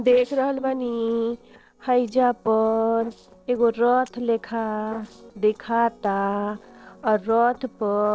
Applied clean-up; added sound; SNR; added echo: neural separator model SepFormer DNS4.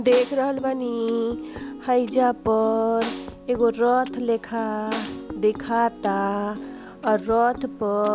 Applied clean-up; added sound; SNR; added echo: none; Piano + Snare drum; 12 dB; none.